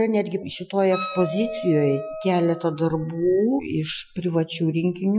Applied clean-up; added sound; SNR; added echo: classical method Wiener filter.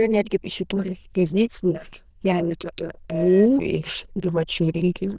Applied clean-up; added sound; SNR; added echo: neural diffusion model UNIVERSE++.